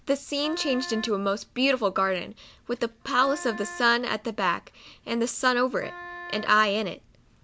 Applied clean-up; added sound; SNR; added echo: none; Wind instrument, woodwind instrument; 15 dB; none.